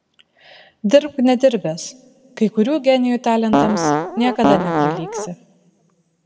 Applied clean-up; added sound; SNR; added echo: none; Fart; -1 dB; reverberation time 1.7 s.